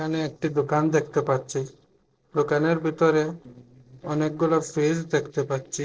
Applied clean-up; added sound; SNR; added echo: neural separator model SepFormer DNS4.